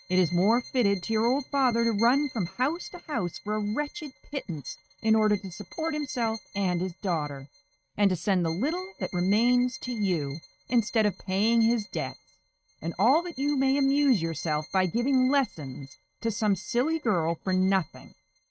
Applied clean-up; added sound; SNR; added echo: neural mask model RNNoise.